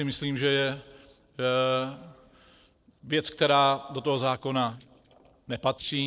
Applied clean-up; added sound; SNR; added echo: neural separator model SepFormer DNS4.